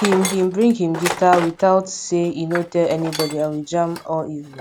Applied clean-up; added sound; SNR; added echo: none; Tools; 11 dB; none.